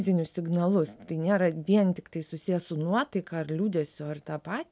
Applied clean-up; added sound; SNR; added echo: none; none; none; none.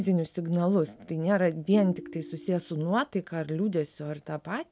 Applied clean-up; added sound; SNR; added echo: none; Ringtone; 16 dB; none.